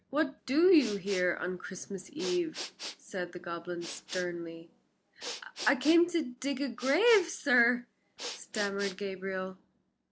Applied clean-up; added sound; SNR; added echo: none; Respiratory sounds; 14 dB; none.